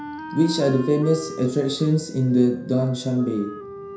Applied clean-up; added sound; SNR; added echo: none; Wind instrument, woodwind instrument; 15 dB; reverberation time 0.5 s.